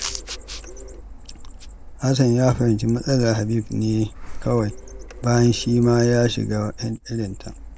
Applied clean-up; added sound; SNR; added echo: none; Printer; 15 dB; none.